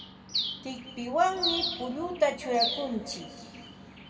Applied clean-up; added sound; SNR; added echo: none; Bird; 4 dB; reverberation time 2.0 s.